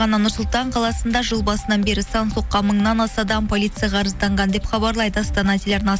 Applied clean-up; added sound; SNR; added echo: none; none; none; none.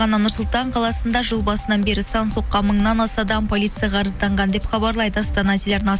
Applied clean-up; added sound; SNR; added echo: none; Car passing by; 17 dB; none.